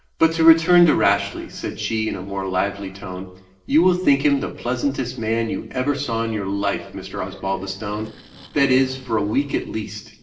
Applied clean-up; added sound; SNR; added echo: neural separator model SepFormer DNS4.